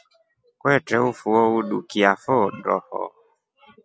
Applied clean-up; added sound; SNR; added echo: none; none; none; none.